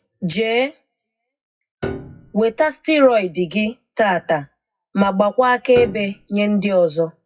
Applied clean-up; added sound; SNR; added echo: classical method WPE with log-MMSE.